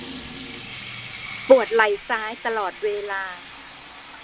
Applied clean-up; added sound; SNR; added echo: none; Sink (filling or washing) / Water tap, faucet; 14 dB; none.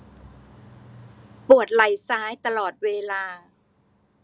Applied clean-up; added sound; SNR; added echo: none; none; none; none.